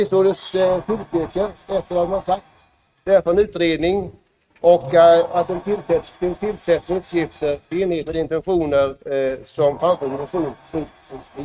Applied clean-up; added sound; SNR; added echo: neural mask model RNNoise.